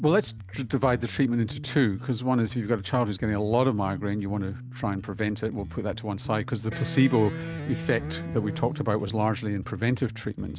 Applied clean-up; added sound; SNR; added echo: none; Electric guitar + Bass guitar; 10 dB; none.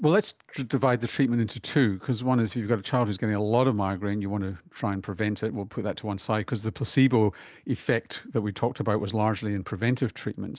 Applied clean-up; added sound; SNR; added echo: none; none; none; none.